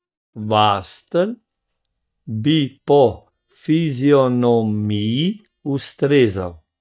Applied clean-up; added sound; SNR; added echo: neural mask model DeepFilterNet 3.